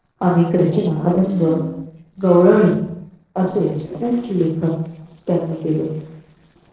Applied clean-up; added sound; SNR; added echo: neural separator model SepFormer DNS4.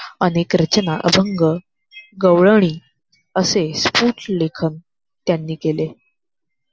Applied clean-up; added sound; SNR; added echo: none; none; none; none.